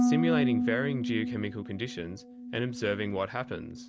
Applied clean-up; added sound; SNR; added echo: none; Harp; -1 dB; none.